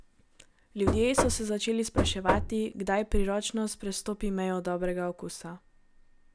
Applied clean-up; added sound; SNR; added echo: none; Knock; 0 dB; none.